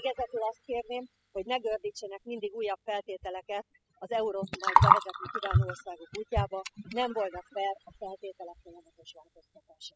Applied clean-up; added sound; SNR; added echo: classical method spectral subtraction.